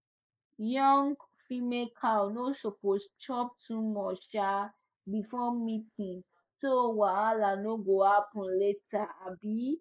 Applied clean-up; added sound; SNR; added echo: neural mask model Resemble Enhance denoiser.